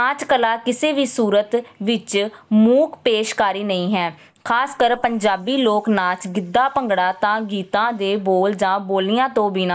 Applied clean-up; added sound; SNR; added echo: neural mask model Resemble Enhance denoiser.